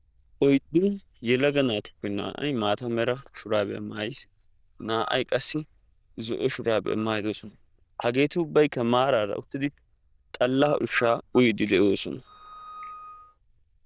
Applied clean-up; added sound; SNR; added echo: neural diffusion model UNIVERSE++.